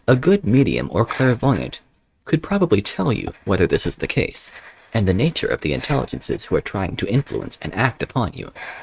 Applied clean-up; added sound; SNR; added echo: neural mask model RNNoise.